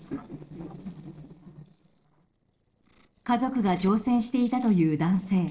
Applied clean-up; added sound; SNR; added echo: neural separator model SepFormer DNS4.